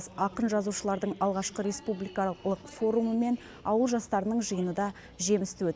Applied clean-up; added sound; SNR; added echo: none; none; none; none.